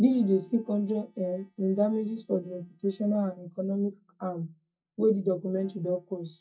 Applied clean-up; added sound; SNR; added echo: neural mask model DeepFilterNet 3.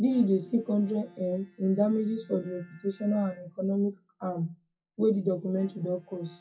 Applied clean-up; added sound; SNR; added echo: classical method WPE with log-MMSE.